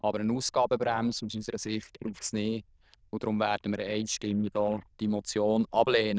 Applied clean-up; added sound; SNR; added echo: neural diffusion model UNIVERSE++.